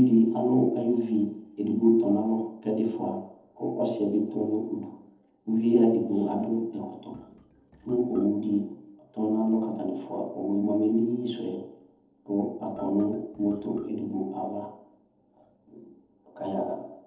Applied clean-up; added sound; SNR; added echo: neural separator model SepFormer DNS4.